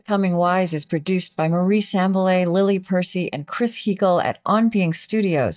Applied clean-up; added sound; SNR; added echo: neural mask model DeepFilterNet 3.